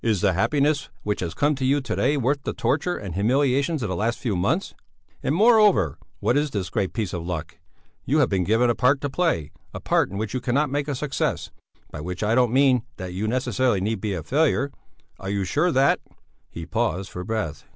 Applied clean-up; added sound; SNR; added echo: none; none; none; none.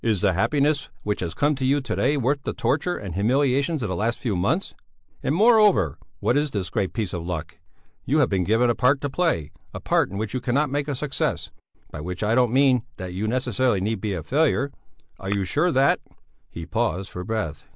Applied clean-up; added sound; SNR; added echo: neural mask model Resemble Enhance denoiser.